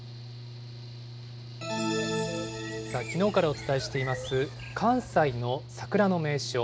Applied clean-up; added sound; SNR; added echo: none; Bird + Mechanical fan / Engine; 10 dB; none.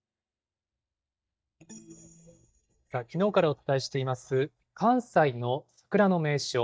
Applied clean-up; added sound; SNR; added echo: neural mask model DeepFilterNet 3.